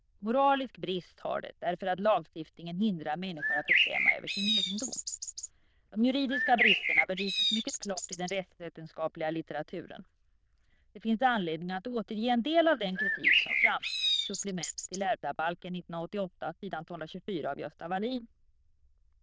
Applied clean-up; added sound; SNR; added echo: neural diffusion model UNIVERSE++.